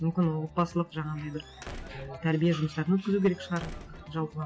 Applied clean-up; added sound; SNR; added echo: none; Squeak / Slam / Wood; 16 dB; none.